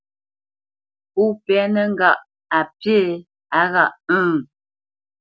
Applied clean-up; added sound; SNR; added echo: none; none; none; none.